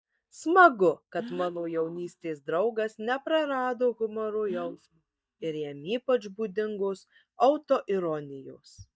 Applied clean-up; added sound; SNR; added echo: neural mask model DeepFilterNet 3.